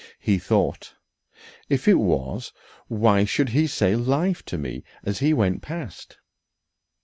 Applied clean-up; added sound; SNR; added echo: none; none; none; none.